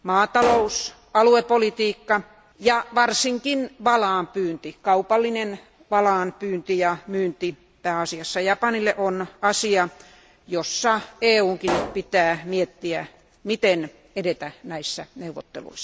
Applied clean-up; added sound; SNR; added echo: none; Explosion; 8 dB; none.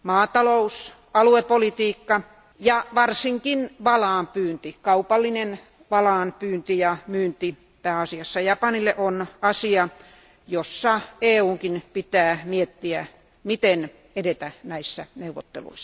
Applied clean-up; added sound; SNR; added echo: none; none; none; none.